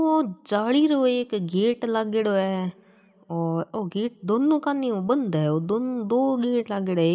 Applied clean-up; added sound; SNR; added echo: none; none; none; reverberation time 0.3 s.